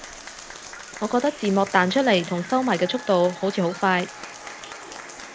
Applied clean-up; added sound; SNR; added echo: none; Applause / Crowd; 14 dB; none.